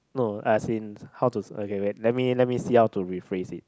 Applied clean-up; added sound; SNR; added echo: none; none; none; none.